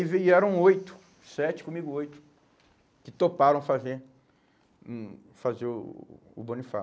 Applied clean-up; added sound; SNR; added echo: none; none; none; none.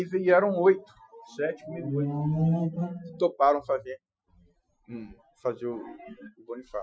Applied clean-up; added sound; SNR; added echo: classical method Wiener filter.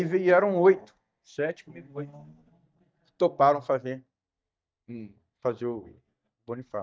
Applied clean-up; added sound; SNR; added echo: neural mask model DeepFilterNet 3.